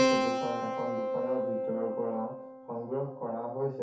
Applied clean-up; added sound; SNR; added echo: none; Keyboard (musical); -3 dB; reverberation time 0.5 s.